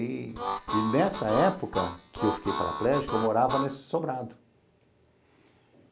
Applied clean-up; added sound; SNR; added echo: none; Harmonica; 4 dB; none.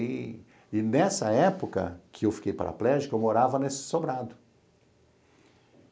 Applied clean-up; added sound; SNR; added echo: none; none; none; none.